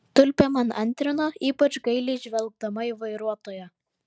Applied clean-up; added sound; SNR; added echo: none; none; none; none.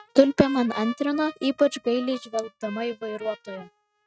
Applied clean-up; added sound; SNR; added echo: neural mask model RNNoise.